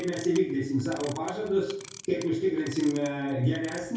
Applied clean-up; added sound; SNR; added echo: none; Clock; 19 dB; reverberation time 0.6 s.